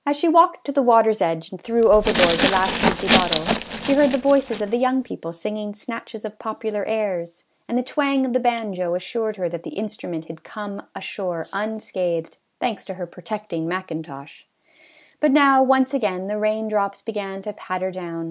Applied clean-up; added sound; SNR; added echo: none; Glass; 1 dB; none.